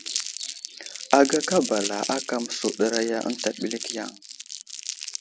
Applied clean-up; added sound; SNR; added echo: none; Crumpling, crinkling; 8 dB; none.